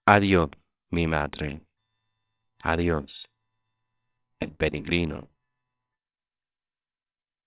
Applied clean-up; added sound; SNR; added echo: neural separator model SepFormer WHAMR!.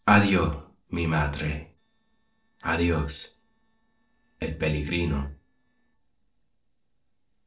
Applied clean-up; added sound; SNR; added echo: neural separator model SepFormer DNS4.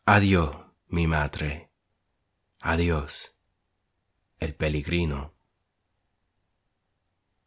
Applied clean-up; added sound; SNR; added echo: none; none; none; none.